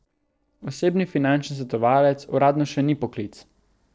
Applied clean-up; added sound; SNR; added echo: neural separator model SepFormer DNS4.